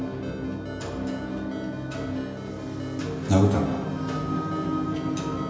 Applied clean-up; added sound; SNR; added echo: none; Ringtone; 17 dB; reverberation time 1.0 s.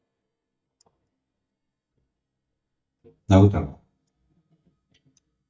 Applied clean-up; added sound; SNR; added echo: neural mask model DeepFilterNet 3.